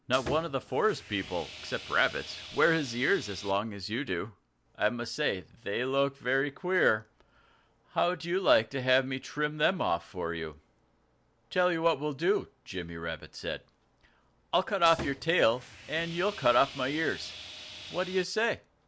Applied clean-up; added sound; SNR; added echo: none; Sawing; 13 dB; none.